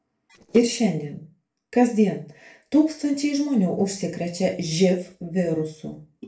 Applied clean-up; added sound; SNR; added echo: neural separator model SepFormer DNS4.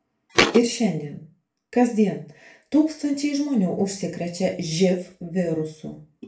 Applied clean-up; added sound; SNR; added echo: none; Thump, thud; -3 dB; reverberation time 0.3 s.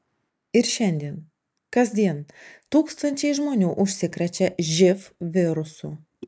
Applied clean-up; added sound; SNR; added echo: none; none; none; none.